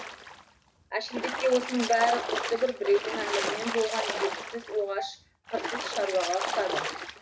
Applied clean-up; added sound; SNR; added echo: none; Splash, splatter; 4 dB; none.